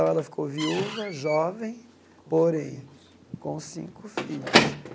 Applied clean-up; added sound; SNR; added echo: none; Squeak / Slam / Wood; 2 dB; none.